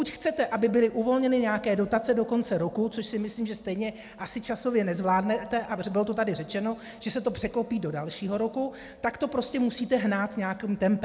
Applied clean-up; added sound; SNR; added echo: none; none; none; none.